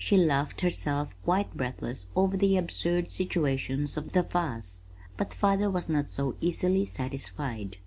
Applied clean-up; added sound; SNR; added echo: none; none; none; none.